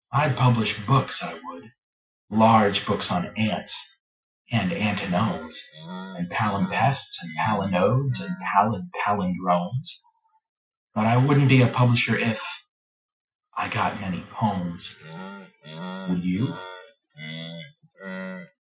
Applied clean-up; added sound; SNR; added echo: classical method Wiener filter.